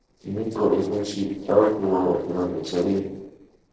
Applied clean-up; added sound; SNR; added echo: neural separator model SepFormer DNS4.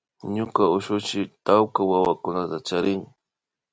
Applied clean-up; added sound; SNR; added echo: none; none; none; none.